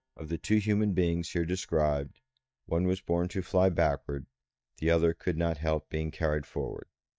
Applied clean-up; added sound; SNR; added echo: neural mask model DeepFilterNet 3.